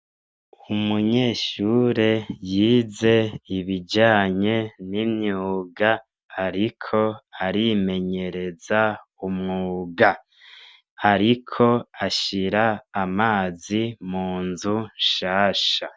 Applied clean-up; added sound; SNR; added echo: none; none; none; none.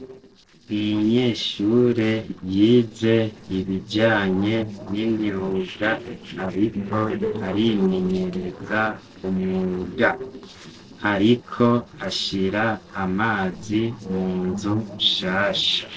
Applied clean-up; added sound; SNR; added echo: neural separator model SepFormer DNS4.